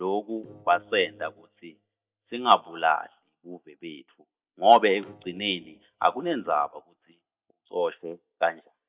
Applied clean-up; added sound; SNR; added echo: neural mask model DeepFilterNet 3.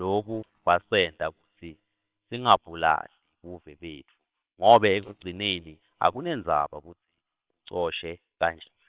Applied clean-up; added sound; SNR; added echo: neural separator model SepFormer WHAMR!.